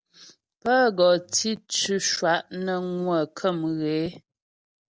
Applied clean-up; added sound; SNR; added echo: none; none; none; none.